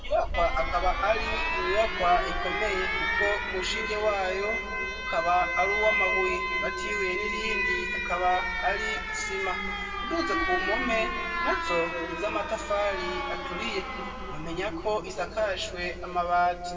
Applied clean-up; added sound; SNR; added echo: none; Alarm; 1 dB; reverberation time 1.9 s.